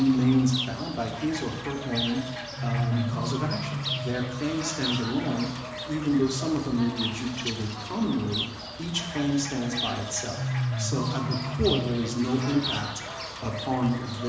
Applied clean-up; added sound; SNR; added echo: none; Bird / Fowl; 5 dB; reverberation time 1.0 s.